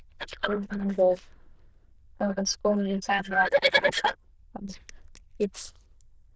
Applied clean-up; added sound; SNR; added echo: neural diffusion model UNIVERSE++.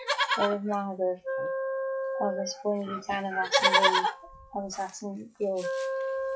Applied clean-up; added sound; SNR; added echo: classical method log-MMSE.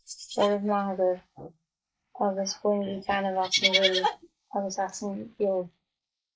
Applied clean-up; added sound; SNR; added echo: neural mask model Resemble Enhance denoiser.